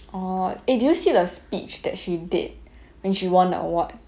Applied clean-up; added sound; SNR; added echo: none; none; none; none.